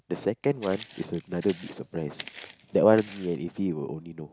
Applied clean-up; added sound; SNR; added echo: none; Walk, footsteps; 16 dB; none.